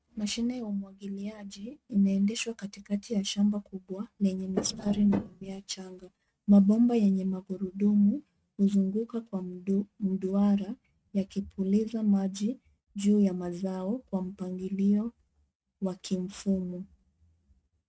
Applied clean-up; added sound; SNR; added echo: neural mask model RNNoise.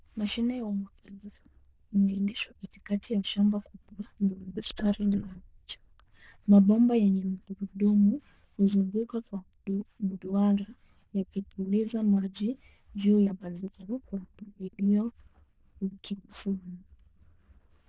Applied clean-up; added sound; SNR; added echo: neural diffusion model UNIVERSE++.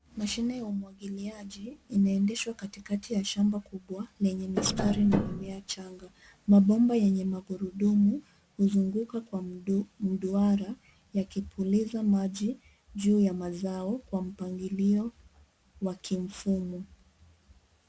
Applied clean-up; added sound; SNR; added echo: none; Tap; 2 dB; none.